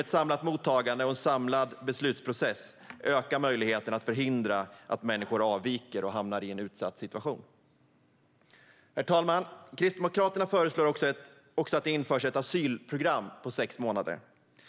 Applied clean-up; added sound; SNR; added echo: none; none; none; none.